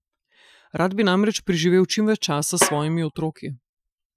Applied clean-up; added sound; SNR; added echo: classical method Wiener filter.